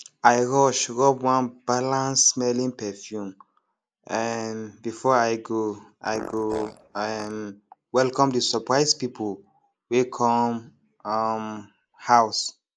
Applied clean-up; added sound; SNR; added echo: neural mask model Resemble Enhance denoiser.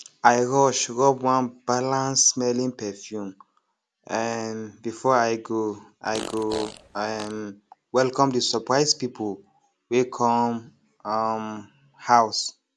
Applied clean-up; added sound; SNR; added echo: none; Fart; 13 dB; none.